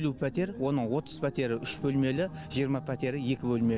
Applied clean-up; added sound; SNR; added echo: none; none; none; none.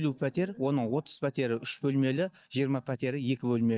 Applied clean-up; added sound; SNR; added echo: neural mask model DeepFilterNet 3.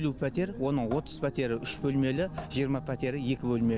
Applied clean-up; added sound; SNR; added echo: none; Drip / Sink (filling or washing) / Water tap, faucet; 17 dB; none.